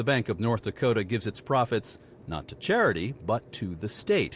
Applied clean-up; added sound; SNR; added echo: none; none; none; none.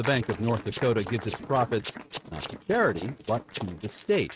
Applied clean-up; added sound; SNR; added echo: neural mask model RNNoise.